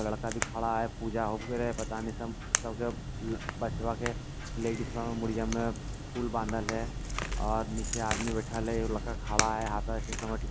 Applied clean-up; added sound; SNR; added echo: none; Crack / Crackle; 1 dB; none.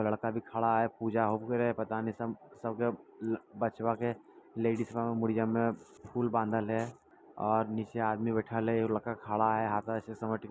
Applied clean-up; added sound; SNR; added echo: none; none; none; none.